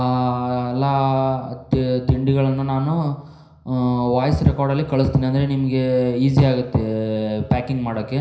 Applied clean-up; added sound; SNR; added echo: none; none; none; reverberation time 0.5 s.